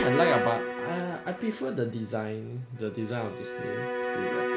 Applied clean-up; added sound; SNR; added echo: none; Bowed string instrument; 1 dB; none.